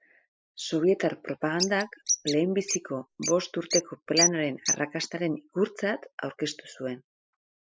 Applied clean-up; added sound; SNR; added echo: classical method spectral subtraction.